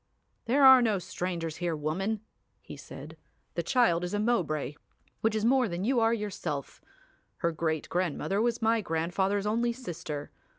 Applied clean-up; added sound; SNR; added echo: none; none; none; none.